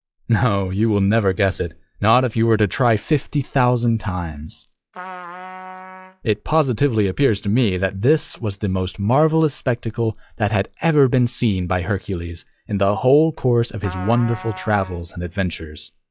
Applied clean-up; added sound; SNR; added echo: classical method log-MMSE.